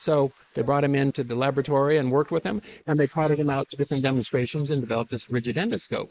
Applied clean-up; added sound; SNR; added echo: neural mask model Resemble Enhance denoiser.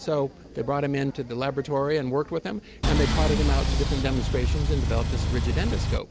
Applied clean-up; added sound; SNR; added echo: none; Engine; -4 dB; none.